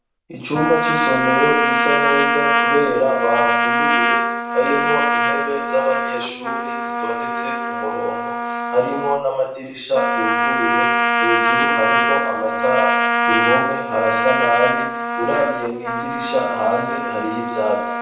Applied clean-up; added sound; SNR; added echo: none; Trumpet; -3 dB; reverberation time 0.7 s.